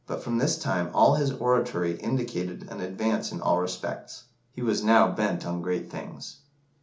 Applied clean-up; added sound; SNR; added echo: none; none; none; none.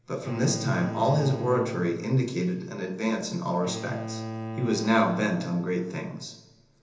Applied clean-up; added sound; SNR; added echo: none; Bowed string instrument; 10 dB; reverberation time 1.0 s.